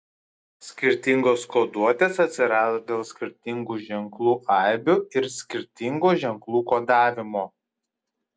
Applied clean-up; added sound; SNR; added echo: none; none; none; none.